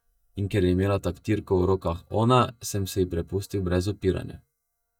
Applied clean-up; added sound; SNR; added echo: neural mask model DeepFilterNet 3.